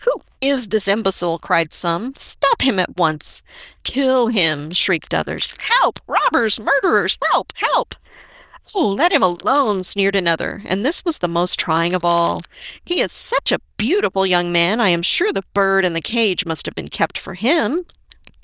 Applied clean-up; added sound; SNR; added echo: neural diffusion model UNIVERSE++.